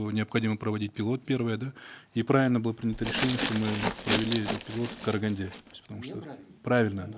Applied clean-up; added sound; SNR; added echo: none; Glass; 5 dB; none.